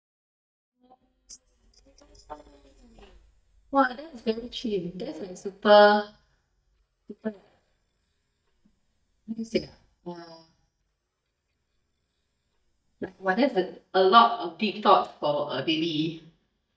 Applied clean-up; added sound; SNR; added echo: neural mask model DeepFilterNet 3.